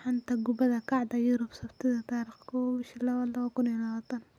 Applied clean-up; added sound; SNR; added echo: none; none; none; none.